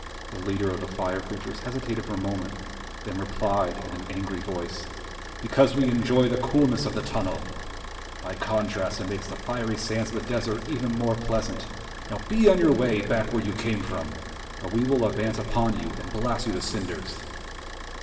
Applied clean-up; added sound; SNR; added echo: none; Idling / Car; 10 dB; reverberation time 2.2 s.